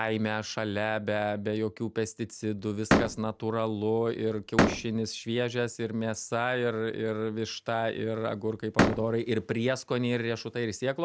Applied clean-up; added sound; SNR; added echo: none; Slam; 0 dB; none.